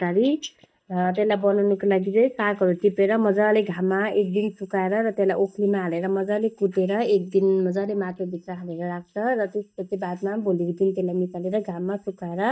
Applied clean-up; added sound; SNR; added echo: neural mask model DeepFilterNet 3.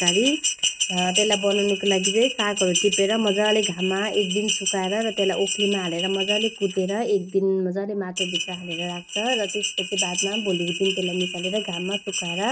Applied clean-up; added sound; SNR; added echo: neural mask model RNNoise.